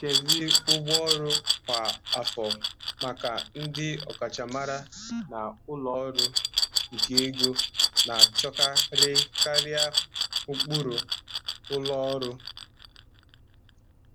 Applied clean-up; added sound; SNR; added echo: none; Glass; -5 dB; none.